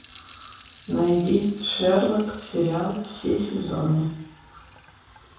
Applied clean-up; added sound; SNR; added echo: none; Fill (with liquid) / Sink (filling or washing); 19 dB; reverberation time 0.7 s.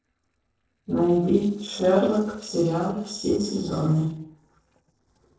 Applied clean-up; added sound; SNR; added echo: neural separator model SepFormer DNS4.